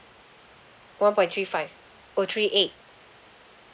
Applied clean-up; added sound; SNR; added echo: none; none; none; none.